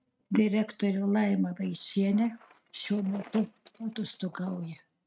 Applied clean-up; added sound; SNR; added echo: neural mask model RNNoise.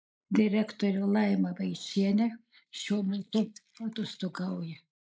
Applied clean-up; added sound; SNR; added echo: neural mask model Resemble Enhance denoiser.